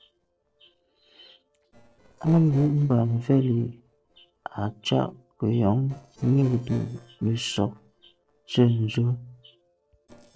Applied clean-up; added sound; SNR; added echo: neural separator model SepFormer DNS4.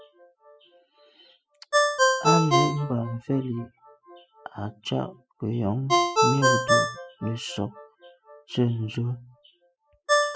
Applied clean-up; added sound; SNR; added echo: classical method spectral subtraction.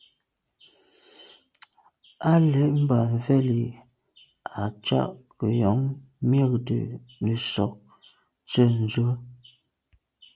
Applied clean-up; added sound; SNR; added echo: none; none; none; none.